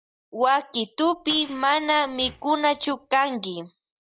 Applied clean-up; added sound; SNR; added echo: neural mask model DeepFilterNet 3.